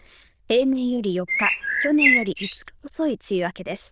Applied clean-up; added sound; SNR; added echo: neural diffusion model UNIVERSE++.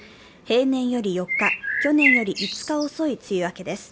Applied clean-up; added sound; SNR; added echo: none; Bird; 0 dB; none.